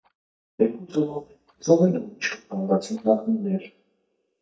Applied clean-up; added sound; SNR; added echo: neural mask model DeepFilterNet 3.